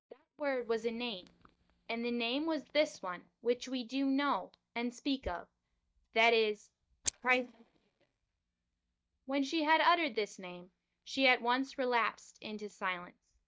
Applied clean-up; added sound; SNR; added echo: neural mask model DeepFilterNet 3.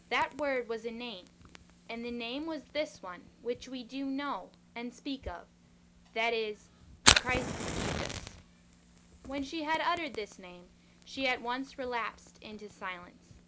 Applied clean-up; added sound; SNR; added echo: none; Fire; 1 dB; none.